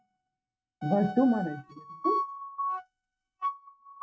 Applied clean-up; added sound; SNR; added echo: neural mask model RNNoise.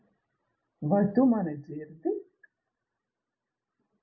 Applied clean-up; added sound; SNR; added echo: none; none; none; none.